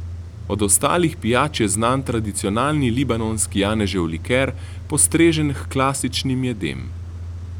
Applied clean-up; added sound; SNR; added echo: none; Idling / Engine starting / Accelerating, revving, vroom / Car; 11 dB; none.